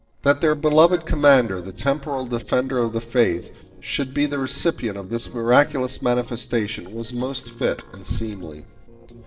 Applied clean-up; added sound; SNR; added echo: neural separator model SepFormer DNS4.